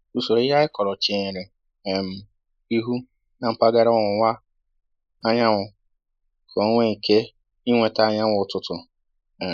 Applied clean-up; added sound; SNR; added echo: neural mask model Resemble Enhance denoiser.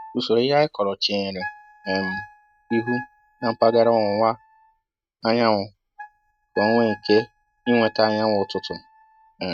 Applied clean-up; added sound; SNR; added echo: neural mask model RNNoise.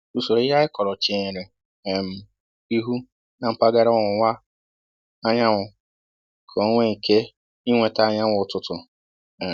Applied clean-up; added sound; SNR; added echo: none; none; none; none.